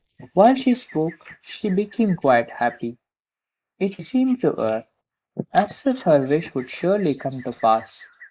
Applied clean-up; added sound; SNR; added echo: neural mask model Resemble Enhance denoiser.